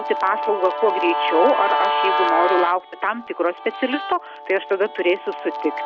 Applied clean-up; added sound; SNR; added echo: none; Guitar; 2 dB; none.